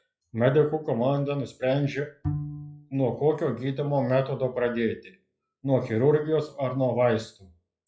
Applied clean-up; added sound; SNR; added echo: classical method log-MMSE.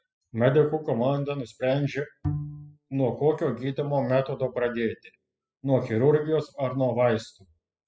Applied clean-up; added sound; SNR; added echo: classical method spectral subtraction.